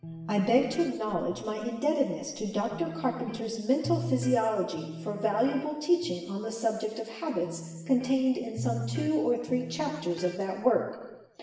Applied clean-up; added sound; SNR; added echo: none; Electric guitar; 12 dB; reverberation time 1.1 s.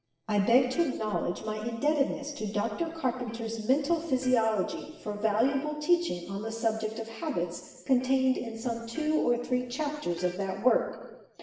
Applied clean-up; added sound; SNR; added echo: neural separator model SepFormer DNS4.